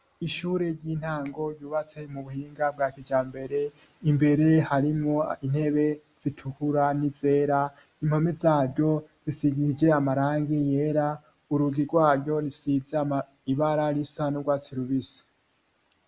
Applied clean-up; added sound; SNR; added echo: none; none; none; none.